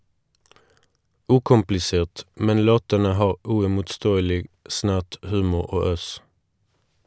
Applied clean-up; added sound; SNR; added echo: none; none; none; none.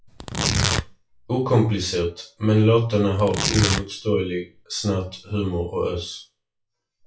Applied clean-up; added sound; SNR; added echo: classical method WPE with log-MMSE.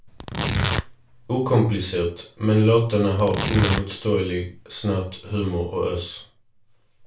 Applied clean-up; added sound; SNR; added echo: none; Tearing; 4 dB; reverberation time 0.3 s.